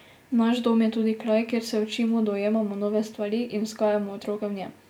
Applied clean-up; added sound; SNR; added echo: none; none; none; none.